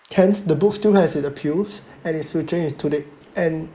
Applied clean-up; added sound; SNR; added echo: neural mask model Resemble Enhance denoiser.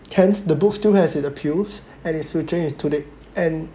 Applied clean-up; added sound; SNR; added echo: none; none; none; none.